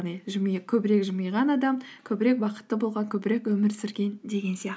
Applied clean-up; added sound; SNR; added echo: none; none; none; none.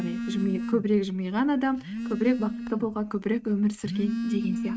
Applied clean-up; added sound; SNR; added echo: neural mask model RNNoise.